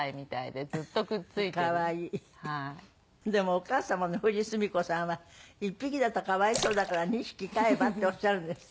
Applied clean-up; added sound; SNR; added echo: none; Splash, splatter; 10 dB; none.